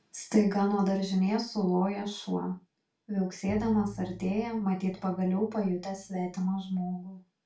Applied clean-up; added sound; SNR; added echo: none; Bowed string instrument; 18 dB; reverberation time 0.3 s.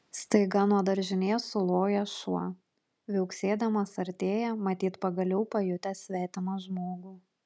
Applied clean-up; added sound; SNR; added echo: none; none; none; none.